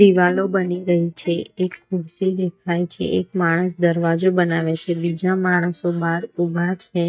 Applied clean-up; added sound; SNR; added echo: neural mask model DeepFilterNet 3.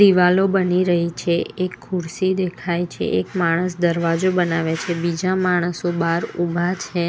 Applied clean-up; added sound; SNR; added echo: none; none; none; none.